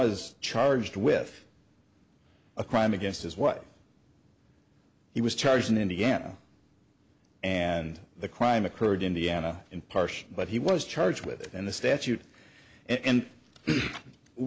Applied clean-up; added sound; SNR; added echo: none; none; none; none.